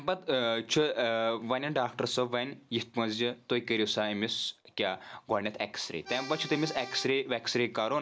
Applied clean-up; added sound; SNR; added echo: none; Accordion; 10 dB; none.